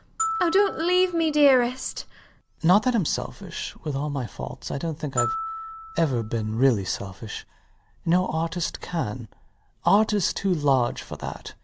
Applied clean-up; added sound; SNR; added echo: none; Glockenspiel; 10 dB; none.